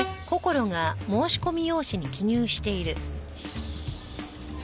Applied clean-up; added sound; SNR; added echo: none; Train; 15 dB; none.